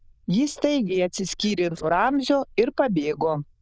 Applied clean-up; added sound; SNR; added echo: neural diffusion model UNIVERSE++.